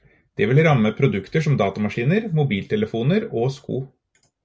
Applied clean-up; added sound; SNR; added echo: none; none; none; none.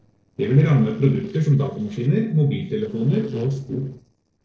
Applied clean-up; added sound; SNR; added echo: neural separator model SepFormer DNS4.